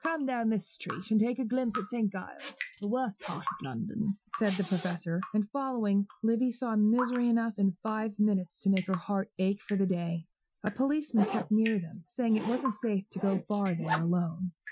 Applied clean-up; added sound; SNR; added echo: classical method Wiener filter.